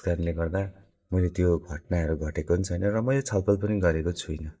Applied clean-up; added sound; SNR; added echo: neural mask model DeepFilterNet 3.